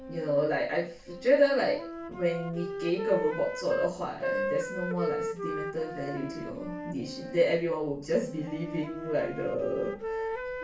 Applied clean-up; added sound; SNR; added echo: none; Wind instrument, woodwind instrument; 6 dB; reverberation time 0.3 s.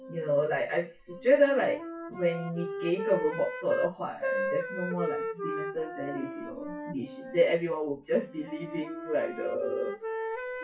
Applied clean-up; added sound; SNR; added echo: classical method WPE with log-MMSE.